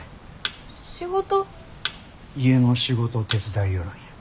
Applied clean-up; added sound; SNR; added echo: none; Thump, thud; 12 dB; none.